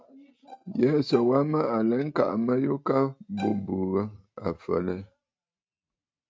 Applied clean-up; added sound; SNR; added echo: neural mask model RNNoise.